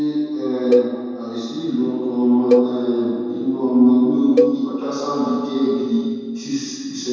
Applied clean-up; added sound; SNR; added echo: none; Cowbell; 5 dB; reverberation time 2.0 s.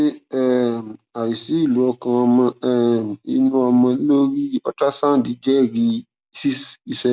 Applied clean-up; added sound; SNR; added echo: none; none; none; none.